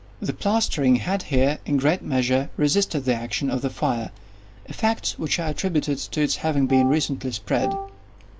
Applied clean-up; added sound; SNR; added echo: none; Wind instrument, woodwind instrument; 8 dB; none.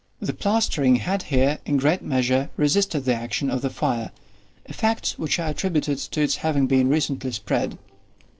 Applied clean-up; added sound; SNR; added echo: neural separator model SepFormer DNS4.